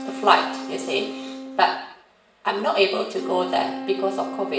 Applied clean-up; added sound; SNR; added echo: none; Wind instrument, woodwind instrument; 10 dB; reverberation time 0.7 s.